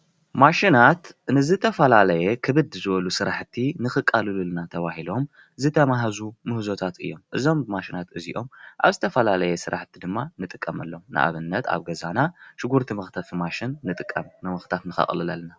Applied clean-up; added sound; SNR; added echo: none; none; none; none.